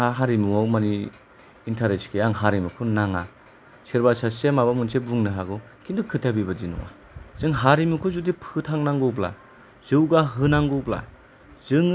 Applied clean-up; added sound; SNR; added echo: none; none; none; none.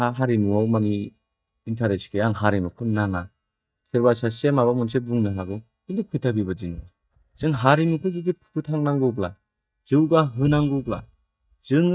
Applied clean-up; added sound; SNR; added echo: neural mask model DeepFilterNet 3.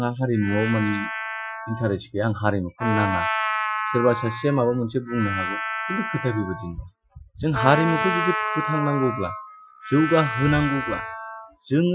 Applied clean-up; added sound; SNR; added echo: classical method Wiener filter.